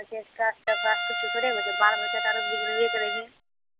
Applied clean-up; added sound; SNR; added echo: none; Trumpet; 0 dB; none.